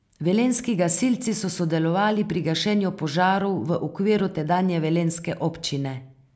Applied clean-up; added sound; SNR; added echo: none; none; none; none.